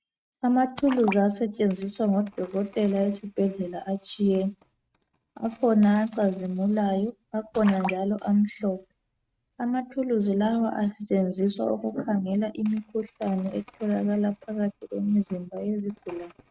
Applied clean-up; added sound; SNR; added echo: neural mask model RNNoise.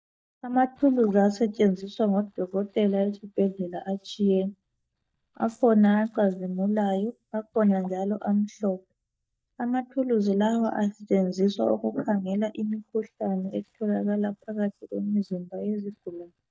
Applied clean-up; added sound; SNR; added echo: neural mask model DeepFilterNet 3.